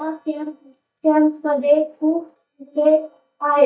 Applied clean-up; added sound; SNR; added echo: neural mask model DeepFilterNet 3.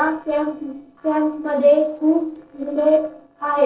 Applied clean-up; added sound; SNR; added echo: neural separator model SepFormer DNS4.